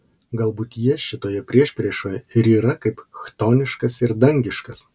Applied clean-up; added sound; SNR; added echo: none; none; none; none.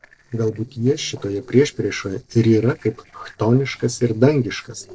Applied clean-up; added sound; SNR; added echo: neural separator model SepFormer DNS4.